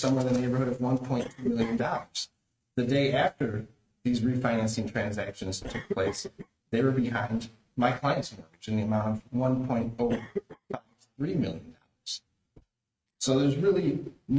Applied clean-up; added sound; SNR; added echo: neural mask model RNNoise.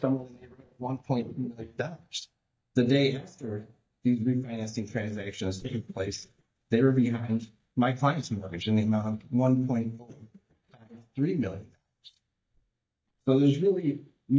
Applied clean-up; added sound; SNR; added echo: neural mask model DeepFilterNet 3.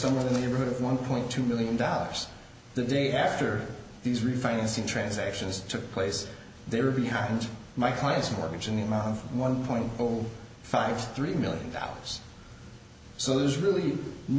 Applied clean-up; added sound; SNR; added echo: none; none; none; none.